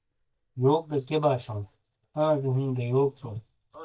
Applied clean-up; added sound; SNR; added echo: neural mask model DeepFilterNet 3.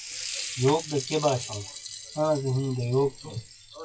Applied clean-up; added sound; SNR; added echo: classical method WPE with log-MMSE.